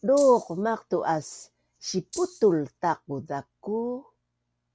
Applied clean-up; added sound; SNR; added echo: none; Rattle (instrument); 16 dB; none.